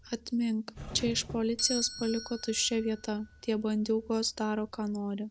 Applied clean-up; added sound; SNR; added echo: none; Doorbell; 12 dB; none.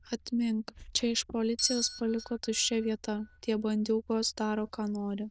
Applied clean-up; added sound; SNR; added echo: neural diffusion model UNIVERSE++.